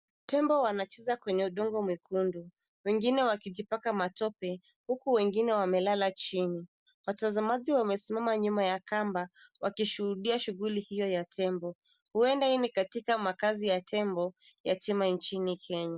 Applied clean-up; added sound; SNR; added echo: none; none; none; none.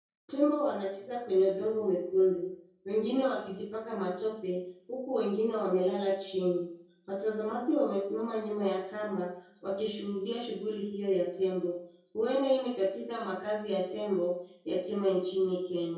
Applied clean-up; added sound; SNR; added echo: none; none; none; reverberation time 0.6 s.